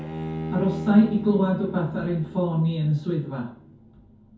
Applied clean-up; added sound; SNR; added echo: none; Bowed string instrument; 11 dB; reverberation time 0.6 s.